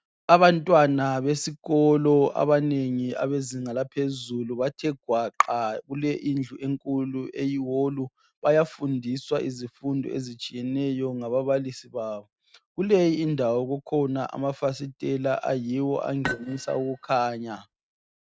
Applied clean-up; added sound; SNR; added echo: neural mask model RNNoise.